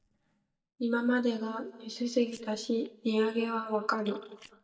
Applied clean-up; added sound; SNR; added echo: neural mask model DeepFilterNet 3.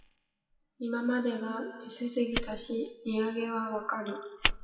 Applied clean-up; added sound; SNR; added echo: classical method WPE with log-MMSE.